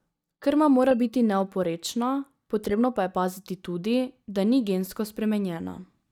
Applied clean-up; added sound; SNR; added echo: neural mask model DeepFilterNet 3.